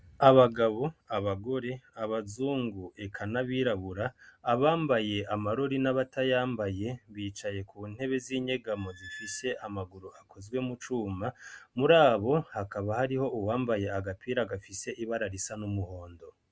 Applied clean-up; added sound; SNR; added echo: none; Squeak; 17 dB; none.